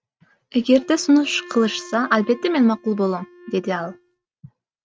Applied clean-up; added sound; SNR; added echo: neural mask model RNNoise.